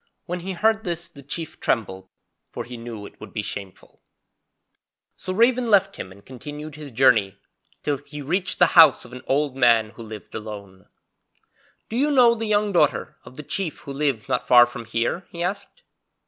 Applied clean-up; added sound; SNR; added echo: none; none; none; none.